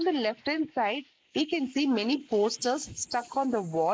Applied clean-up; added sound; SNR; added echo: neural mask model Resemble Enhance denoiser.